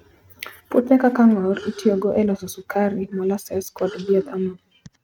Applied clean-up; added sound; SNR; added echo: neural mask model RNNoise.